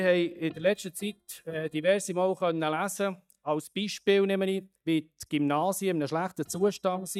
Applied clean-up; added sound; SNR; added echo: neural mask model DeepFilterNet 3.